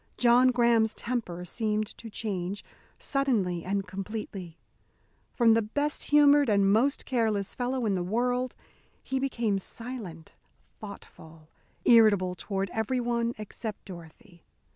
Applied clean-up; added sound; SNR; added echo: none; none; none; none.